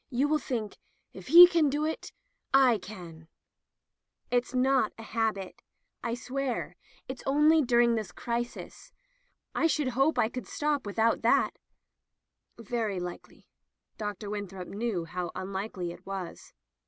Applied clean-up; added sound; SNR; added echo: none; none; none; none.